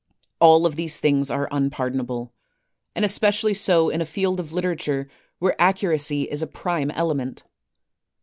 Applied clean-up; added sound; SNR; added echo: none; none; none; none.